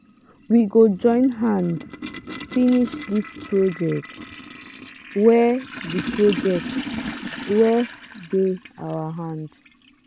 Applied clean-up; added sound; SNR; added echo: none; Toilet flush; 13 dB; none.